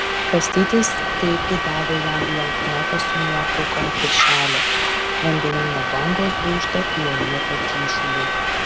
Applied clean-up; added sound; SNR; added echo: none; Subway, metro, underground; -3 dB; none.